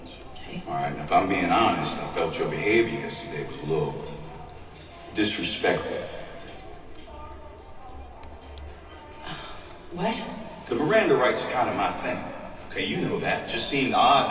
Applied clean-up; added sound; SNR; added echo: none; Computer keyboard; 18 dB; reverberation time 2.5 s.